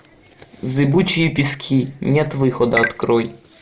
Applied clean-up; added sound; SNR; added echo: none; none; none; none.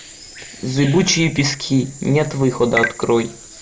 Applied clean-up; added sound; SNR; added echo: none; Bird vocalization, bird call, bird song; 19 dB; none.